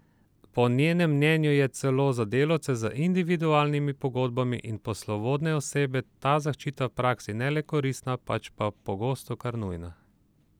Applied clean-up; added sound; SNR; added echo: none; none; none; none.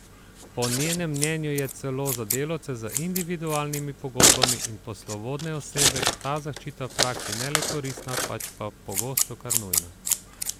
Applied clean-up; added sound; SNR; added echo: none; Scissors; -3 dB; none.